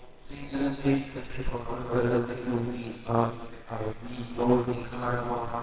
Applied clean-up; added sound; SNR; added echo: neural separator model SepFormer WHAMR!.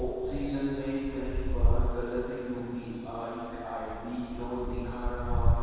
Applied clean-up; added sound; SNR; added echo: none; Wind; -4 dB; reverberation time 2.2 s.